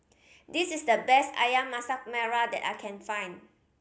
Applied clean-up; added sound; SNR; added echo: none; none; none; none.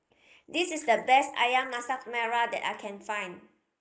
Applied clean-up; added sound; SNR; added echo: neural mask model Resemble Enhance denoiser.